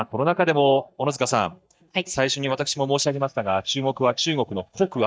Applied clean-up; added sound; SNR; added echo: neural mask model DeepFilterNet 3.